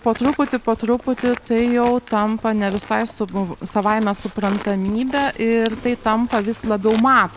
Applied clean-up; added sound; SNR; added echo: none; Livestock, farm animals, working animals; 16 dB; none.